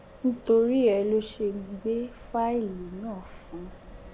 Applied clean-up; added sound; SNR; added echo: none; Accelerating, revving, vroom; 19 dB; none.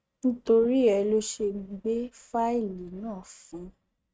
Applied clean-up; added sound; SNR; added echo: neural mask model RNNoise.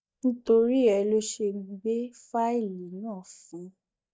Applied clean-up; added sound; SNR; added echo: neural mask model DeepFilterNet 3.